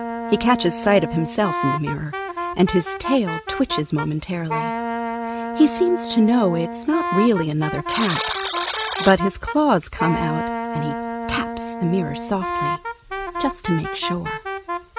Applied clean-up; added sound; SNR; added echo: none; Wind instrument, woodwind instrument + Alarm; 5 dB; none.